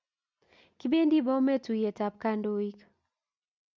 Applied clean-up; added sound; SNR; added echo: none; none; none; none.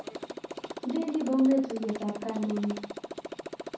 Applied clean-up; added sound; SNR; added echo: none; Motorcycle; 9 dB; reverberation time 0.6 s.